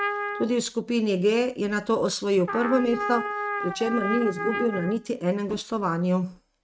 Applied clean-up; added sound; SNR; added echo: neural mask model RNNoise.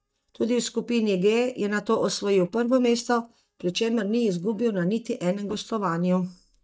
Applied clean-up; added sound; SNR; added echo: neural mask model DeepFilterNet 3.